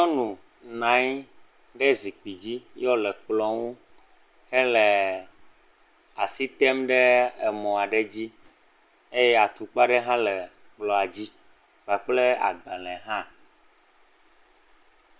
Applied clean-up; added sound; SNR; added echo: none; none; none; none.